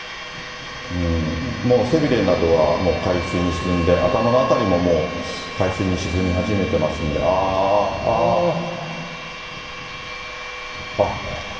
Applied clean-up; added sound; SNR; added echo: none; Thunder / Wind; 19 dB; reverberation time 2.2 s.